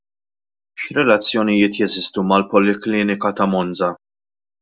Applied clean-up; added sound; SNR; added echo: none; none; none; none.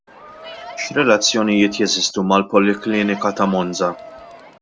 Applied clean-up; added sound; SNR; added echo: none; Crowd; 17 dB; none.